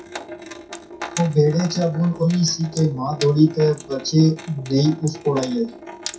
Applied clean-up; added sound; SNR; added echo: classical method WPE with log-MMSE.